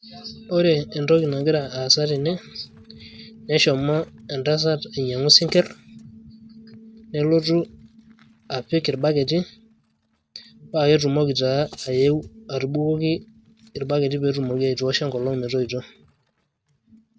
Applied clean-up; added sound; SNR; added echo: neural mask model RNNoise.